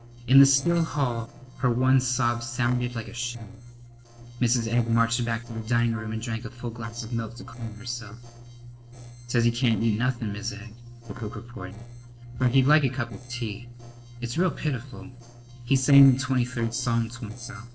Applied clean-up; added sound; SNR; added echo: neural separator model SepFormer DNS4.